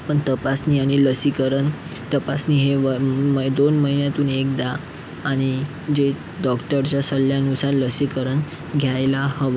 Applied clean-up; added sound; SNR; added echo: none; none; none; none.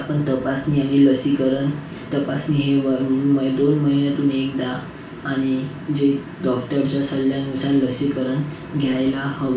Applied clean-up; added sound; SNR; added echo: none; none; none; reverberation time 0.3 s.